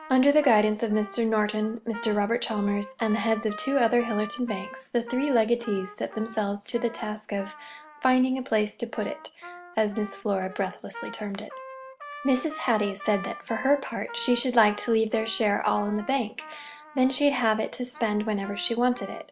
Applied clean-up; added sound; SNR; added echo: none; Trumpet; 16 dB; none.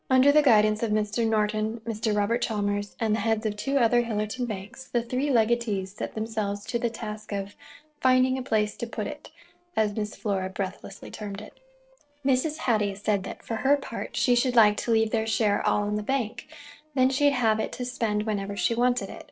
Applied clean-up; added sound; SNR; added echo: neural separator model SepFormer DNS4.